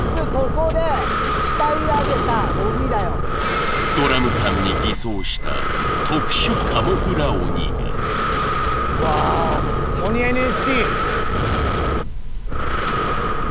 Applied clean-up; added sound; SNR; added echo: none; Breathing; -4 dB; none.